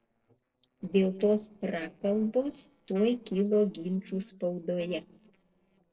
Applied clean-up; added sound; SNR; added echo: neural separator model SepFormer DNS4.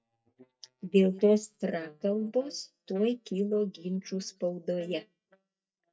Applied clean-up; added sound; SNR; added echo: neural mask model DeepFilterNet 3.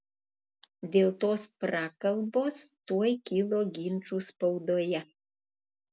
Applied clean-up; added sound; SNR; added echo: none; none; none; none.